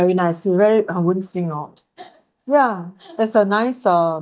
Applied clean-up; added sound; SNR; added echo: neural mask model DeepFilterNet 3.